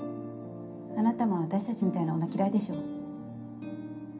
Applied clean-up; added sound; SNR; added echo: none; none; none; reverberation time 0.3 s.